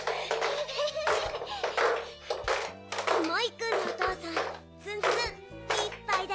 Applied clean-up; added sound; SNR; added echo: none; Walk, footsteps; -3 dB; none.